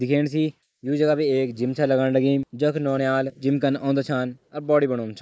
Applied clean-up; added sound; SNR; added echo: neural mask model Resemble Enhance denoiser.